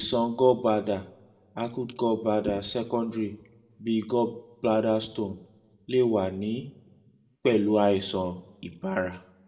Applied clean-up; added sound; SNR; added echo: none; none; none; reverberation time 0.5 s.